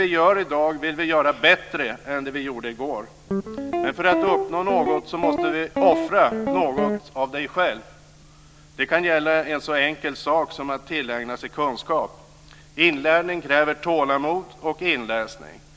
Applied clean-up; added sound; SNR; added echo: none; Guitar; 3 dB; none.